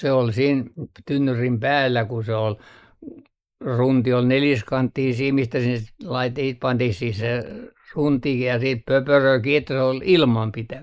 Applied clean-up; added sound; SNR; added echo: neural mask model Resemble Enhance denoiser.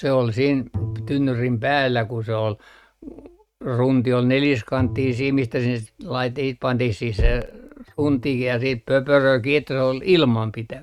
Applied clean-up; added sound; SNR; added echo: neural mask model RNNoise.